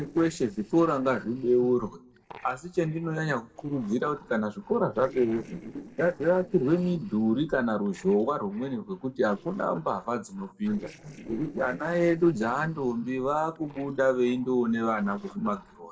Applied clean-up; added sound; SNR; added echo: neural separator model SepFormer DNS4.